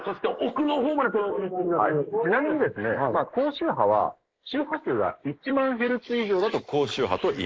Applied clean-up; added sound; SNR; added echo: neural mask model Resemble Enhance denoiser.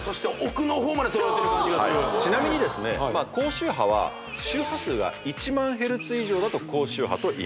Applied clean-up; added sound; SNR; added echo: none; none; none; none.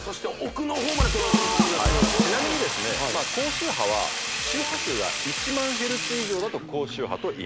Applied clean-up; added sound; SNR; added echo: none; Drum kit + Sink (filling or washing); 0 dB; none.